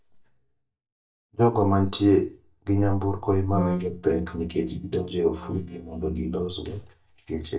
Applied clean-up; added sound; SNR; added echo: neural mask model DeepFilterNet 3.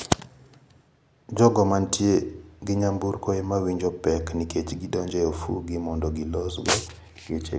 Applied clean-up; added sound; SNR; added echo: none; none; none; none.